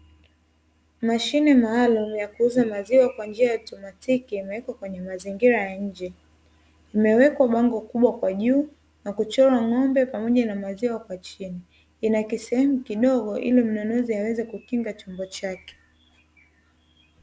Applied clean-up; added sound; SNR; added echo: none; none; none; none.